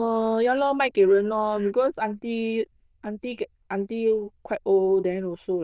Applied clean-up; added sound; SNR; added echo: neural diffusion model UNIVERSE++.